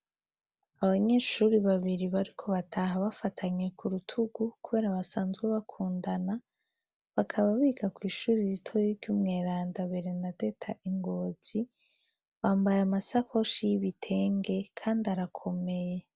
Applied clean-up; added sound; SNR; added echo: none; none; none; none.